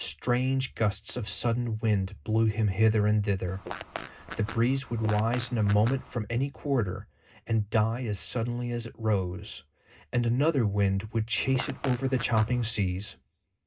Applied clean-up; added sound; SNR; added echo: none; Fart; 13 dB; reverberation time 0.2 s.